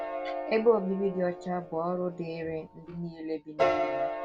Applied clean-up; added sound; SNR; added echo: none; Piano; 3 dB; none.